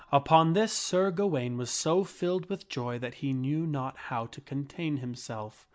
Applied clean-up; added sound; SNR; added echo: none; none; none; none.